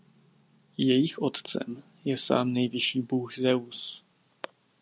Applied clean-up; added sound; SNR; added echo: none; none; none; none.